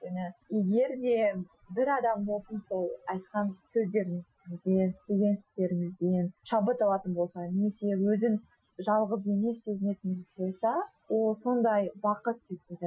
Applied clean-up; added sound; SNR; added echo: classical method Wiener filter.